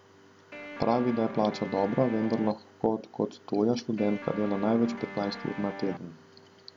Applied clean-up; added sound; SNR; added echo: none; Guitar; 12 dB; none.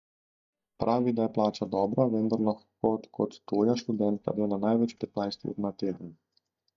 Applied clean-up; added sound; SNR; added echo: neural mask model DeepFilterNet 3.